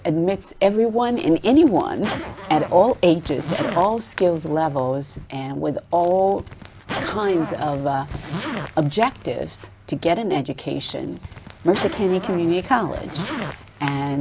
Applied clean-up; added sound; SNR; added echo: none; Zipper (clothing); 13 dB; none.